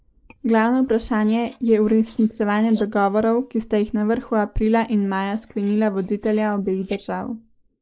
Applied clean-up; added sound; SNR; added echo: neural mask model Resemble Enhance denoiser.